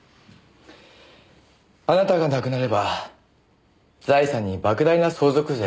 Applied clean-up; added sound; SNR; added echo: none; none; none; none.